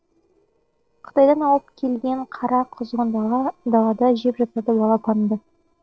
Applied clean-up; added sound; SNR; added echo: neural separator model SepFormer DNS4.